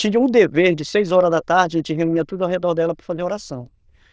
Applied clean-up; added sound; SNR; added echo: neural diffusion model UNIVERSE++.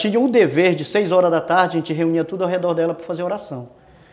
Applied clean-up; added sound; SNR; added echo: none; none; none; none.